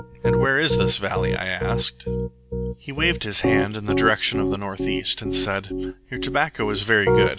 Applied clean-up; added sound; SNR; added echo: none; Piano; 0 dB; none.